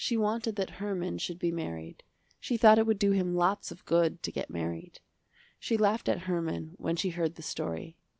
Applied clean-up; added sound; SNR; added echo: none; none; none; none.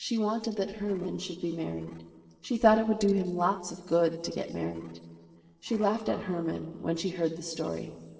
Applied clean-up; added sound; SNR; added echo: neural separator model SepFormer DNS4.